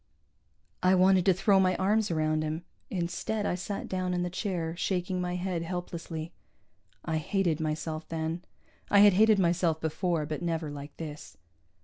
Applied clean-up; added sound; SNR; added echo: none; none; none; none.